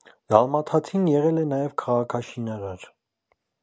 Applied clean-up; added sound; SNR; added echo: none; none; none; none.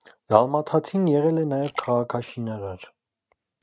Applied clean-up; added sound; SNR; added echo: neural mask model RNNoise.